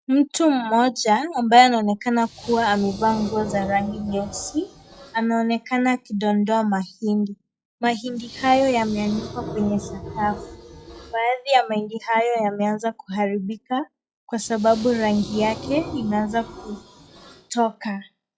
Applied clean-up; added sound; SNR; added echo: classical method log-MMSE.